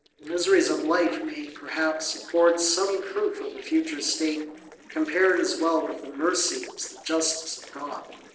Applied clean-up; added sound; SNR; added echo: neural separator model SepFormer DNS4.